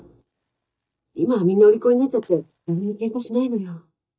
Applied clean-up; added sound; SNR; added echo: neural mask model DeepFilterNet 3.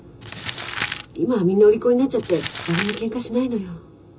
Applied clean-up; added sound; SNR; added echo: none; Crumpling, crinkling; 10 dB; reverberation time 0.2 s.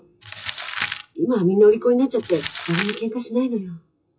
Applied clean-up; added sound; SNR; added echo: classical method WPE with log-MMSE.